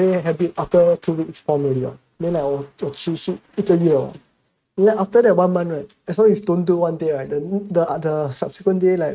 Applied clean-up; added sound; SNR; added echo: neural mask model RNNoise.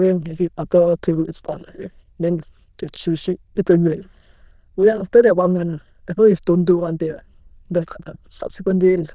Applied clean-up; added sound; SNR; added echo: neural diffusion model UNIVERSE++.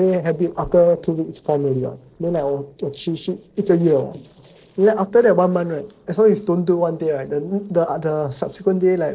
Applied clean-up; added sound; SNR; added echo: neural separator model SepFormer DNS4.